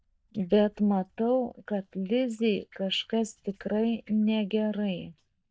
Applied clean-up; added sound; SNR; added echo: neural mask model DeepFilterNet 3.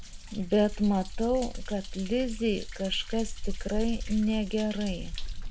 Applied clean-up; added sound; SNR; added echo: none; Thunder; 5 dB; none.